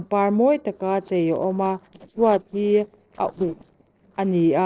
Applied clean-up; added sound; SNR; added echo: neural separator model SepFormer DNS4.